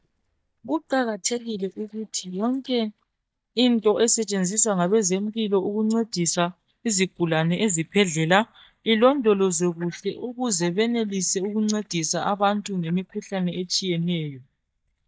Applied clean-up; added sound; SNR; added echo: neural mask model DeepFilterNet 3.